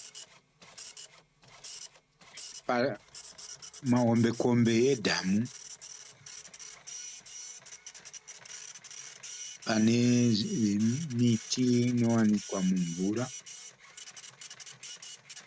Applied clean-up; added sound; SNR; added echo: none; Printer; 16 dB; none.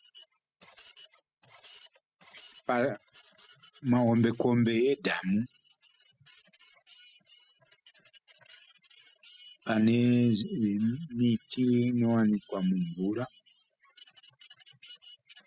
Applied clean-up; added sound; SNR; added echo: classical method spectral subtraction.